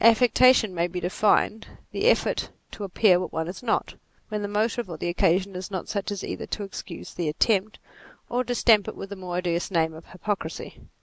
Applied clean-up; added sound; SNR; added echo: none; none; none; none.